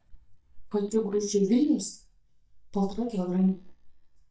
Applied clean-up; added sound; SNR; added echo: neural mask model DeepFilterNet 3.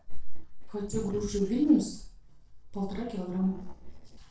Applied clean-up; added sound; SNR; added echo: neural separator model SepFormer DNS4.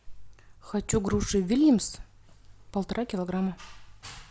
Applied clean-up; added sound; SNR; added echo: none; none; none; none.